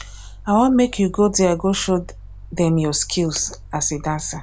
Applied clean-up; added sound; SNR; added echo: none; Mechanical fan; 17 dB; none.